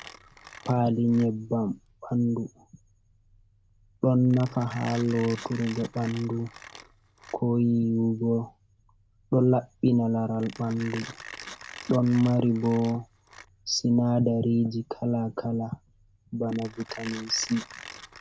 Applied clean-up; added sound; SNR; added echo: none; Mechanisms; 20 dB; none.